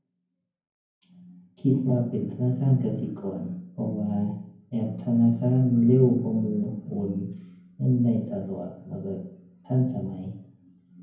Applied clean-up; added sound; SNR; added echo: none; none; none; reverberation time 0.9 s.